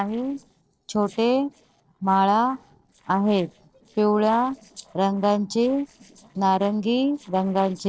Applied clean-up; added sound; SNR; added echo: neural separator model SepFormer DNS4.